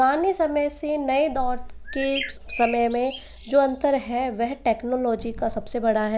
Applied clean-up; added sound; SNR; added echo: none; Bird; 13 dB; none.